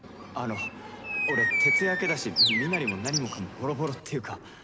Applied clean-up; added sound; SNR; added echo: none; Bird; -4 dB; none.